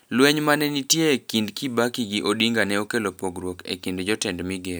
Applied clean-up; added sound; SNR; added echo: none; none; none; none.